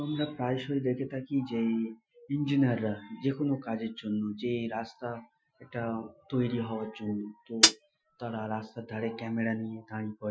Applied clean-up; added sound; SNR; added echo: classical method Wiener filter.